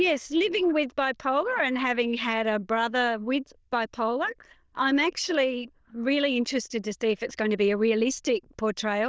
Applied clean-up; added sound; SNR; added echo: neural diffusion model UNIVERSE++.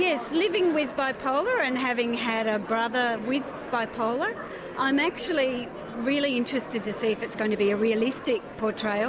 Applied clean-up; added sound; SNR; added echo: none; none; none; none.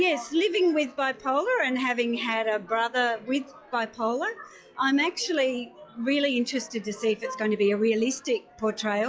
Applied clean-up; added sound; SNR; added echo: classical method log-MMSE.